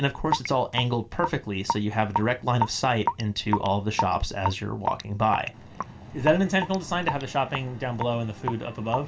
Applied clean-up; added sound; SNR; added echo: none; Raindrop / Drip; 7 dB; reverberation time 0.2 s.